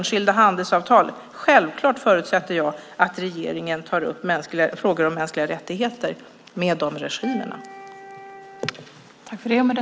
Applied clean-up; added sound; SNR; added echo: none; Wind instrument, woodwind instrument; 18 dB; none.